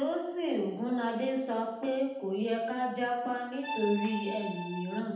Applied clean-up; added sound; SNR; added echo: none; Accordion; 7 dB; reverberation time 0.9 s.